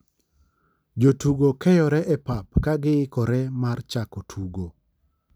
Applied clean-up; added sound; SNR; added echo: none; none; none; none.